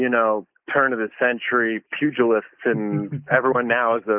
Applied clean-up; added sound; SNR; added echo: neural mask model Resemble Enhance denoiser.